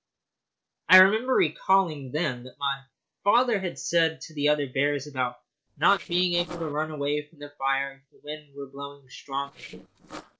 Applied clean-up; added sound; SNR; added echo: neural separator model SepFormer DNS4.